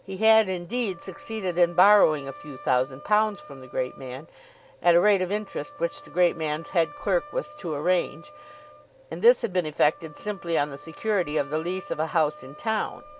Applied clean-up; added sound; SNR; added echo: none; Wind instrument, woodwind instrument; 20 dB; none.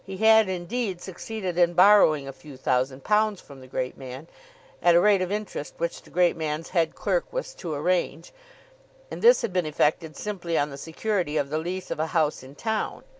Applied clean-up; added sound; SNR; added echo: none; none; none; none.